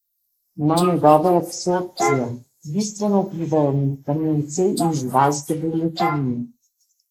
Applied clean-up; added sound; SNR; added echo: neural mask model Resemble Enhance denoiser.